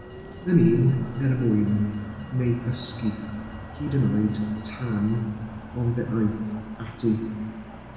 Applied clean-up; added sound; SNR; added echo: none; Motor vehicle (road); 15 dB; reverberation time 1.2 s.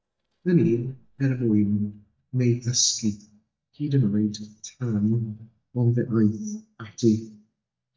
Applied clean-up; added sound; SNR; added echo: neural mask model DeepFilterNet 3.